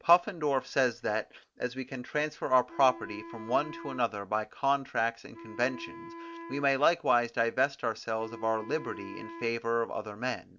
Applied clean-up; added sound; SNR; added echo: none; Wind instrument, woodwind instrument; 16 dB; none.